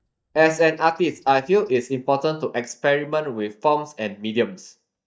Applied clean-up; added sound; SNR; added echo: neural mask model DeepFilterNet 3.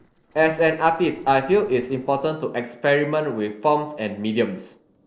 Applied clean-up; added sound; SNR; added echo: neural separator model SepFormer DNS4.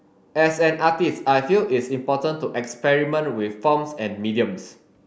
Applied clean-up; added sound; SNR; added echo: none; none; none; none.